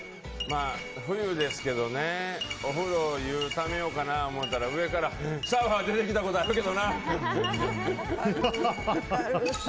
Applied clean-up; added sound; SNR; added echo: none; none; none; none.